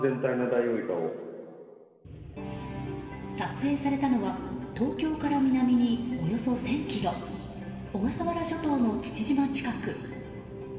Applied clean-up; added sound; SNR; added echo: none; none; none; reverberation time 2.5 s.